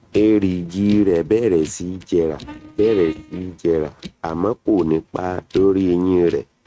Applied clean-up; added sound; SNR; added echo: neural mask model RNNoise.